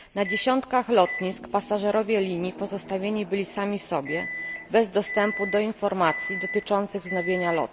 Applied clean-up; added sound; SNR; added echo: none; Microwave oven; 11 dB; none.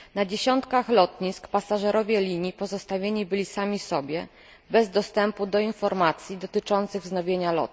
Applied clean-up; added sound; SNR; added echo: none; none; none; none.